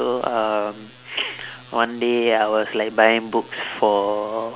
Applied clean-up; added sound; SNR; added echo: none; none; none; none.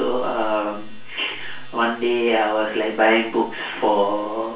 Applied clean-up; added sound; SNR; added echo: none; none; none; reverberation time 0.3 s.